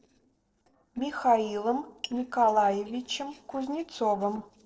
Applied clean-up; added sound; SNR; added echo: neural separator model SepFormer DNS4.